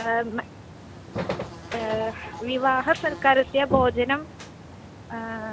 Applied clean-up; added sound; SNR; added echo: none; Buzz; 10 dB; none.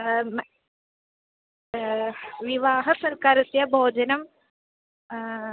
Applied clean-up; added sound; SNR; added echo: none; none; none; none.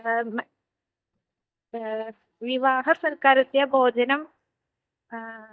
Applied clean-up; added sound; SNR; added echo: neural mask model DeepFilterNet 3.